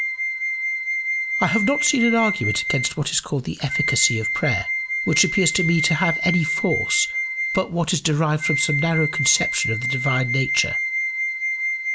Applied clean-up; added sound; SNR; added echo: none; Wind instrument, woodwind instrument; 1 dB; none.